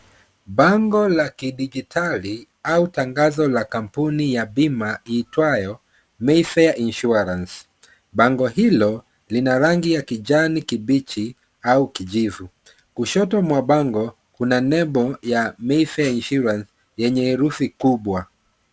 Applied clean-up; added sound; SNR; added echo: none; none; none; none.